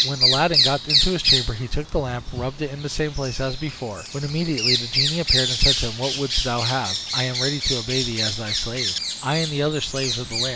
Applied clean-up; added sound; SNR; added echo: none; Bird vocalization, bird call, bird song; -1 dB; none.